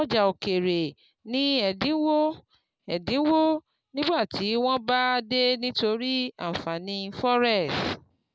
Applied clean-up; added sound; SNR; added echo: none; none; none; none.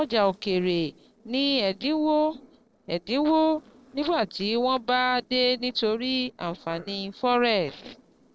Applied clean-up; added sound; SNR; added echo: neural separator model SepFormer DNS4.